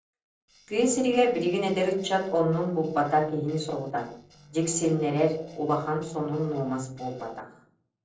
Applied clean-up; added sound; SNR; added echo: neural separator model SepFormer DNS4.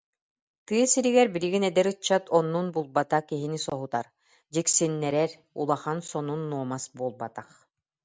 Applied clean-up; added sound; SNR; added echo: none; none; none; none.